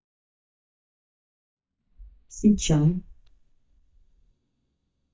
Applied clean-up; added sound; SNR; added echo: neural mask model DeepFilterNet 3.